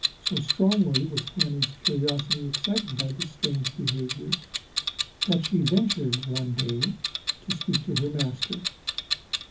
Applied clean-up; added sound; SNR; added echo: none; Clock; 3 dB; reverberation time 0.3 s.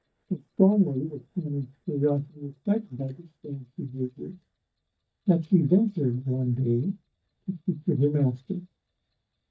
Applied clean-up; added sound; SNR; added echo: neural mask model DeepFilterNet 3.